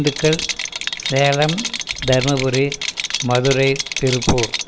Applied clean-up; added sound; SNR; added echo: none; Rattle; 6 dB; none.